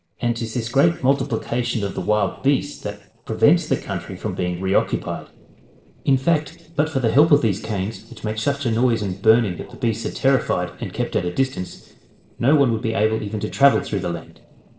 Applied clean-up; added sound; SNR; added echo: neural separator model SepFormer DNS4.